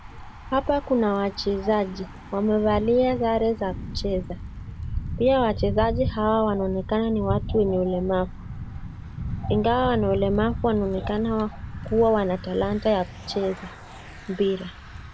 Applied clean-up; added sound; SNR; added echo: none; Thunder / Bicycle; 8 dB; none.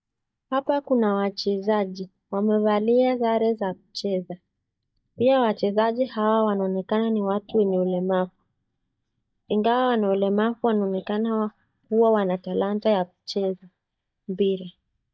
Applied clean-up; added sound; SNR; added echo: neural mask model DeepFilterNet 3.